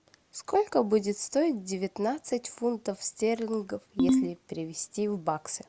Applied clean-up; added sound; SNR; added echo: none; Ringtone; -3 dB; none.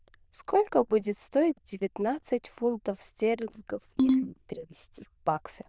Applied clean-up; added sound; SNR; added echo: neural diffusion model UNIVERSE++.